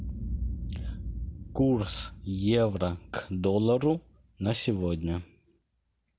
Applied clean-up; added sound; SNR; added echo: none; Boom; 9 dB; none.